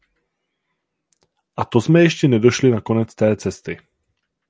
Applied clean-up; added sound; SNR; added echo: none; none; none; none.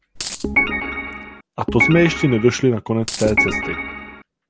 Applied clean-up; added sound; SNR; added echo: none; Organ + Coin (dropping); 2 dB; none.